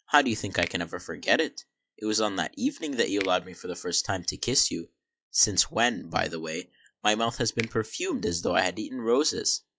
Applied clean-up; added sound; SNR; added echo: classical method log-MMSE.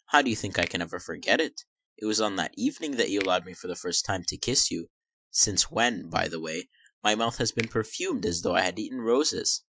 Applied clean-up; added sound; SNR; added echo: classical method Wiener filter.